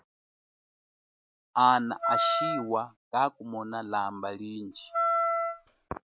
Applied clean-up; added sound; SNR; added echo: none; Wind instrument, woodwind instrument; -2 dB; none.